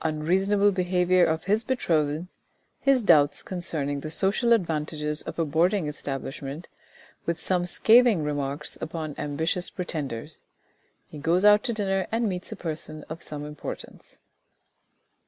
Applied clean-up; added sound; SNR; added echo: none; none; none; none.